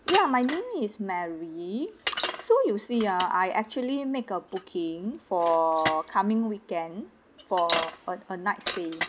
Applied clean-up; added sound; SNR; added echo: none; Bicycle; 7 dB; none.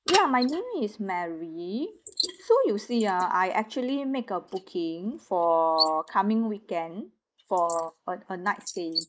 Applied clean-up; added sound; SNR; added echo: neural mask model Resemble Enhance denoiser.